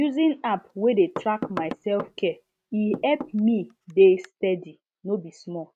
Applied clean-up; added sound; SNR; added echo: neural mask model RNNoise.